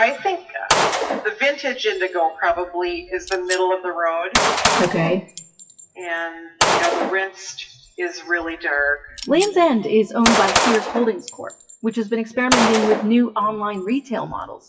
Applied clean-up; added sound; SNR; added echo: classical method WPE with log-MMSE.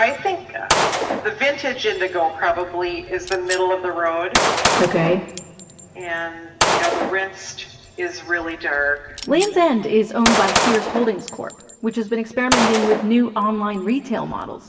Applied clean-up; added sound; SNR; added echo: none; Gunshot, gunfire; 4 dB; reverberation time 3.0 s.